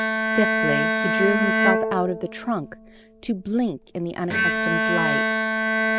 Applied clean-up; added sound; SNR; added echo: none; Bowed string instrument; -3 dB; none.